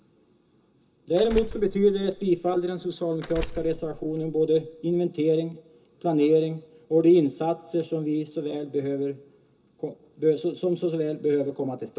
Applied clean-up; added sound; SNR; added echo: none; Door; 12 dB; reverberation time 0.2 s.